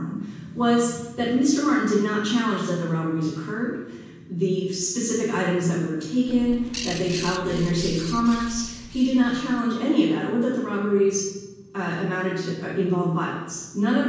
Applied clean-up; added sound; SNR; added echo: none; Bird; 13 dB; reverberation time 1.2 s.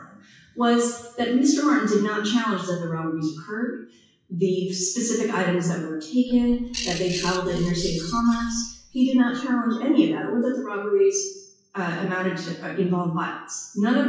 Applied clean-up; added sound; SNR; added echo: classical method WPE with log-MMSE.